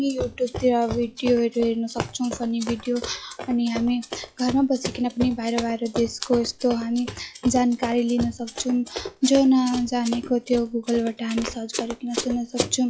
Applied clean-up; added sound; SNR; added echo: classical method log-MMSE.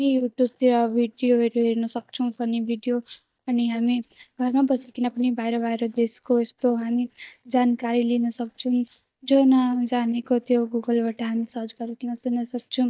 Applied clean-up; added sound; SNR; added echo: neural mask model DeepFilterNet 3.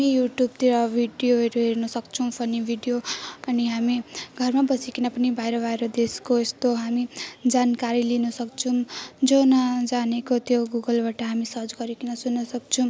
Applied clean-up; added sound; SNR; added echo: none; none; none; none.